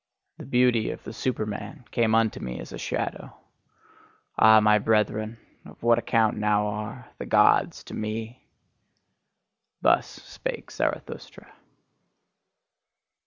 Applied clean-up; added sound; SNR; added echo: none; none; none; none.